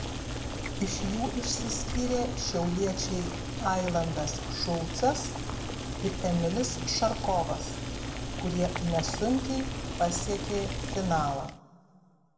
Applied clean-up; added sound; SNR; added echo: none; Boiling; 3 dB; reverberation time 1.2 s.